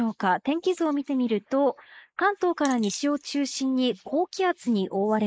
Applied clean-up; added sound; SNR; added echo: neural mask model Resemble Enhance denoiser.